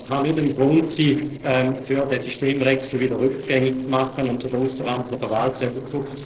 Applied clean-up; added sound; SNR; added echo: neural separator model SepFormer DNS4.